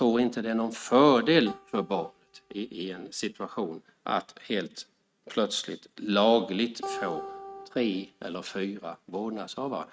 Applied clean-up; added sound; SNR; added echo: neural mask model RNNoise.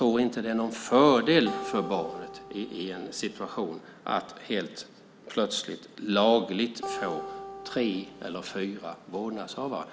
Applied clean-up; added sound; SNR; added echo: none; Acoustic guitar; 12 dB; none.